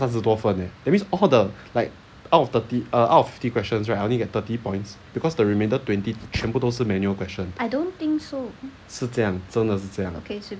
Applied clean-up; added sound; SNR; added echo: none; none; none; none.